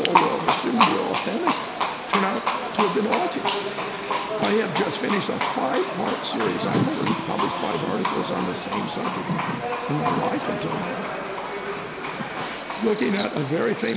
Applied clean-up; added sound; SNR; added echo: none; Livestock, farm animals, working animals; -1 dB; none.